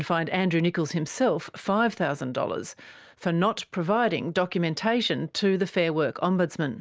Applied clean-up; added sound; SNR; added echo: none; none; none; none.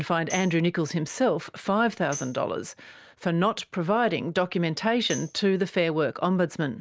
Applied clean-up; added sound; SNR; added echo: none; Tambourine; 19 dB; none.